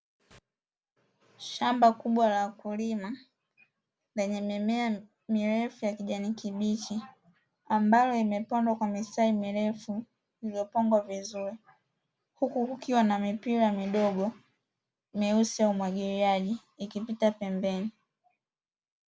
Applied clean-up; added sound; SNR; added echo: none; none; none; none.